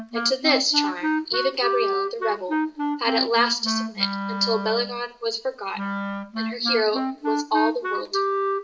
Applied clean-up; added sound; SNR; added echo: none; Wind instrument, woodwind instrument; 1 dB; reverberation time 1.1 s.